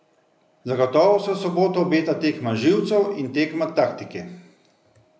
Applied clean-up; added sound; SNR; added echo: none; none; none; none.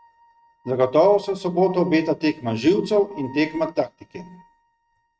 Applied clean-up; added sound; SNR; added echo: neural mask model RNNoise.